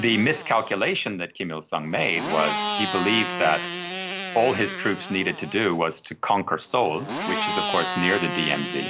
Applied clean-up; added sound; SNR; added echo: none; Motorcycle; 6 dB; none.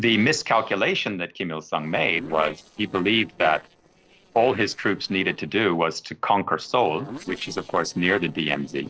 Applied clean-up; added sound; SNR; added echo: neural separator model SepFormer DNS4.